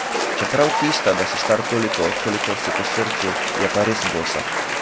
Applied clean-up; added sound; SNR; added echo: none; Applause / Cheering; 0 dB; none.